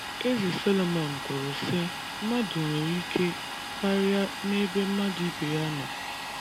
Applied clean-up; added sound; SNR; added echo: none; Domestic sounds, home sounds; 7 dB; none.